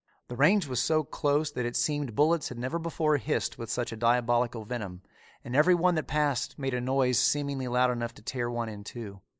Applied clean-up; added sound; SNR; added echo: neural mask model Resemble Enhance denoiser.